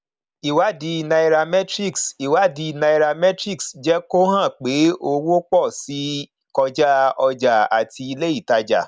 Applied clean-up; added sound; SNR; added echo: none; none; none; none.